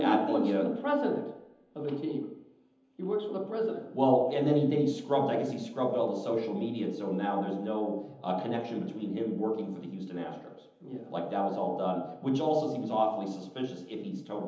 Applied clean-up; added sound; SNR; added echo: none; none; none; reverberation time 0.9 s.